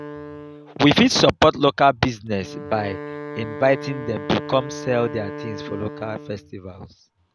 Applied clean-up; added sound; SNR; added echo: none; Wind instrument, woodwind instrument; 13 dB; none.